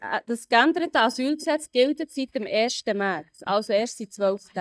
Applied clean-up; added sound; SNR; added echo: neural mask model DeepFilterNet 3.